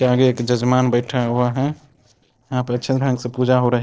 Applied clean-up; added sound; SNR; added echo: neural separator model SepFormer DNS4.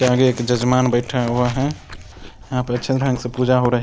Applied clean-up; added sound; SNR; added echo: none; Chewing, mastication; 18 dB; none.